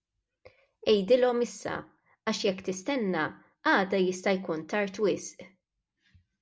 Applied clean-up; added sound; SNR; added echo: none; none; none; none.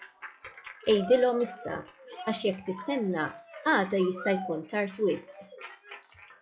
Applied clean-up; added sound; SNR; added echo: classical method log-MMSE.